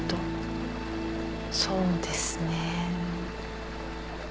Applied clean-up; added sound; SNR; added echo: none; Stream; 10 dB; none.